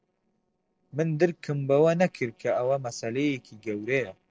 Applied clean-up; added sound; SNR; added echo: neural separator model SepFormer DNS4.